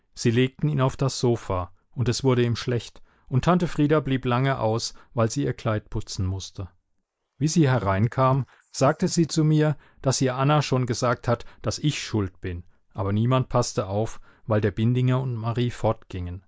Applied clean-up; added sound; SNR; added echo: neural mask model Resemble Enhance denoiser.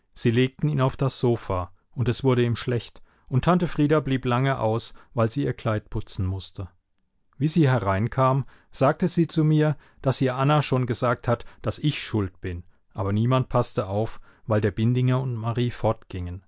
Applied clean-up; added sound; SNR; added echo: none; none; none; none.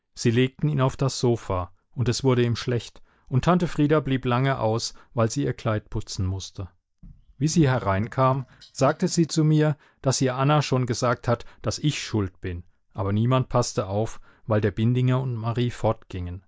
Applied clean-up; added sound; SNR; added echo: neural mask model DeepFilterNet 3.